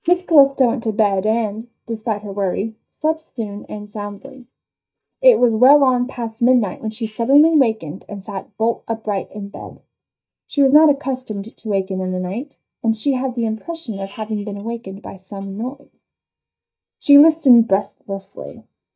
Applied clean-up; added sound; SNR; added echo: neural mask model DeepFilterNet 3.